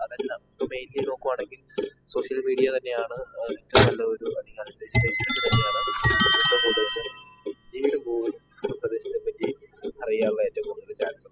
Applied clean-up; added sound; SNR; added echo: classical method spectral subtraction.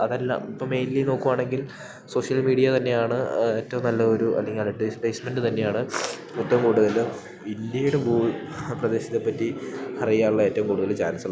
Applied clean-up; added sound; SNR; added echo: none; none; none; none.